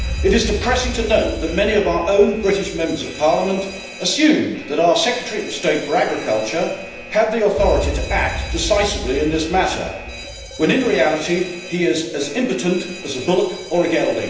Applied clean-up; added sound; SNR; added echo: none; Alarm; 10 dB; reverberation time 0.9 s.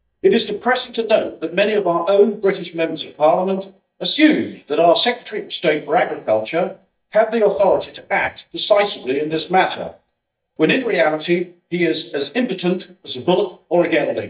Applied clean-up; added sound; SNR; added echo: neural mask model DeepFilterNet 3.